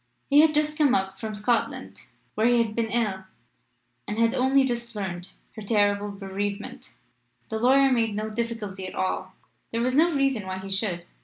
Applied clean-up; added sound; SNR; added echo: none; none; none; none.